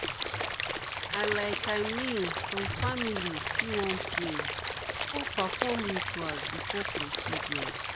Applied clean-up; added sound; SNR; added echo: none; Stream / Liquid; -4 dB; none.